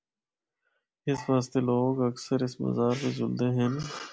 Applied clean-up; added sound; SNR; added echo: none; none; none; none.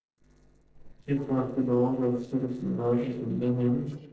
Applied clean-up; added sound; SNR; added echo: neural separator model SepFormer DNS4.